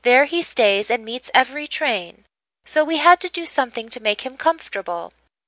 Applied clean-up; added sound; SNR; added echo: none; none; none; none.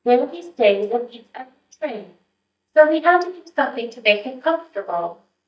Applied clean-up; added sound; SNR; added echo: neural mask model DeepFilterNet 3.